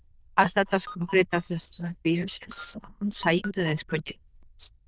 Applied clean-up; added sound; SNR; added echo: neural diffusion model UNIVERSE++.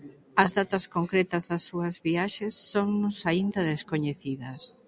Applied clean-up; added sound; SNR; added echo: none; none; none; none.